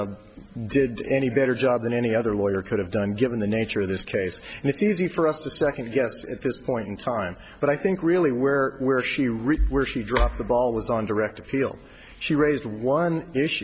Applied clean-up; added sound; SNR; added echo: none; none; none; none.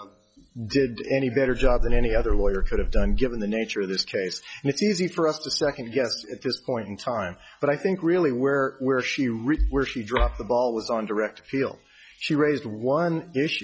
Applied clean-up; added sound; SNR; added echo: classical method log-MMSE.